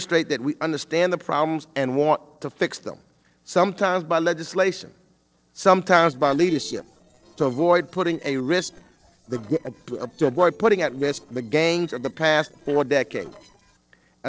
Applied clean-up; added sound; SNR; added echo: neural separator model SepFormer DNS4.